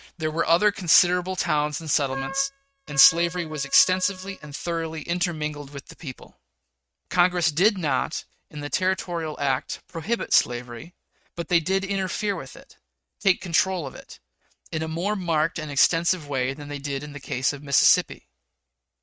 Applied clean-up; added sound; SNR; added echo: neural mask model RNNoise.